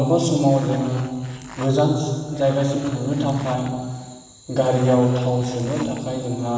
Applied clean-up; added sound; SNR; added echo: none; Zipper (clothing); 19 dB; reverberation time 1.6 s.